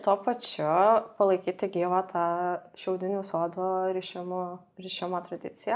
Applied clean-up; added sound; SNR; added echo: none; none; none; none.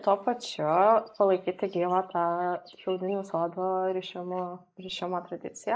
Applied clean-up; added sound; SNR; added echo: neural mask model Resemble Enhance denoiser.